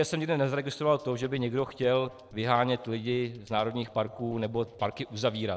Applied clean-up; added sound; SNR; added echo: neural separator model SepFormer DNS4.